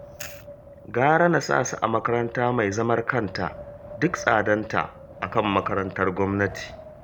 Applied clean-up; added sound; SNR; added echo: none; Wind; 17 dB; none.